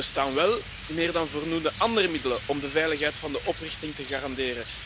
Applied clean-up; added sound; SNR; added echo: none; Rain; 12 dB; none.